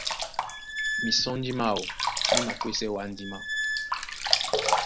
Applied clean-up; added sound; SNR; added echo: none; Sink (filling or washing) + Squeak; -3 dB; none.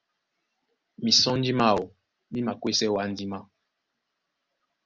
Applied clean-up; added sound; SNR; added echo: none; none; none; none.